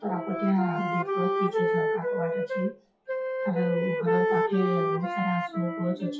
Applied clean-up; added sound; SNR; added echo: classical method WPE with log-MMSE.